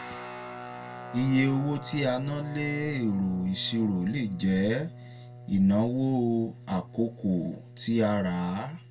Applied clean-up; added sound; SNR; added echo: none; Guitar; 15 dB; reverberation time 0.1 s.